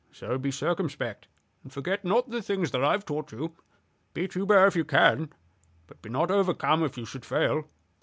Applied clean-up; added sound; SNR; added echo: none; none; none; none.